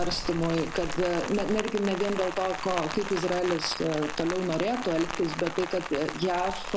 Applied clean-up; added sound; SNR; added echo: none; Rain; 6 dB; none.